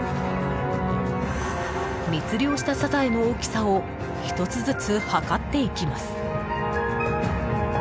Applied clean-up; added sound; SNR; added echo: none; Musical instrument; 12 dB; none.